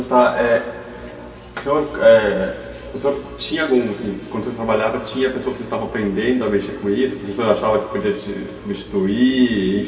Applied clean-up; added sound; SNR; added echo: none; none; none; reverberation time 2.3 s.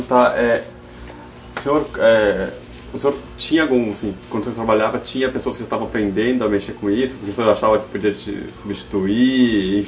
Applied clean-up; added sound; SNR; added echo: none; none; none; none.